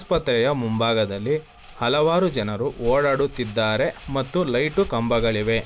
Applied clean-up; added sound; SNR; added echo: none; Crumpling, crinkling; 16 dB; none.